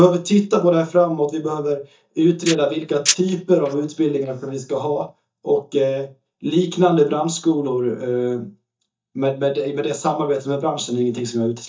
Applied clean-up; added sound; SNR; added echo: neural mask model DeepFilterNet 3.